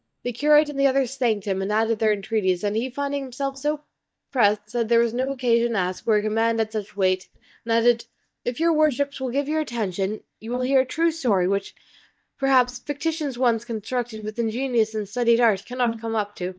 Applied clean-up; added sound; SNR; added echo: neural mask model DeepFilterNet 3.